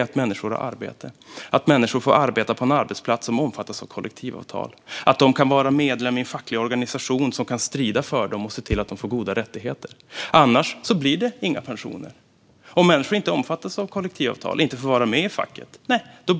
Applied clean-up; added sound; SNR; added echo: none; Bass drum; 15 dB; none.